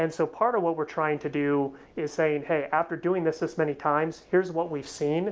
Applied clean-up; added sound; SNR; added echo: none; none; none; none.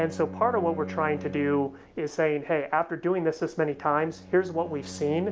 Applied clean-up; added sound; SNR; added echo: none; Bowed string instrument; 14 dB; none.